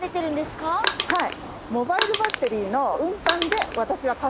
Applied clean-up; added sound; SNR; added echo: none; Crushing; 2 dB; none.